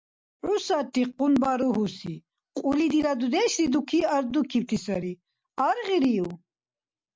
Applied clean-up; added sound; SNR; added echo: none; none; none; none.